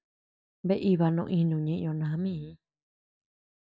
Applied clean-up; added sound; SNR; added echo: none; none; none; none.